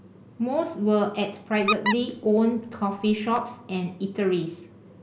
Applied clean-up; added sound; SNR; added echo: none; Squeak; 5 dB; none.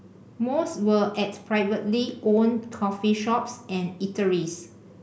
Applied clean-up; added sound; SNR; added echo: none; none; none; none.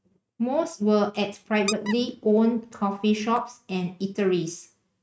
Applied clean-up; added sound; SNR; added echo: neural mask model RNNoise.